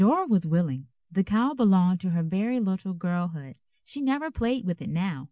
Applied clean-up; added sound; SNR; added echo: none; none; none; none.